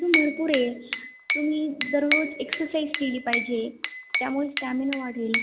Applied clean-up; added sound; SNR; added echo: none; Glass / Bell; 0 dB; none.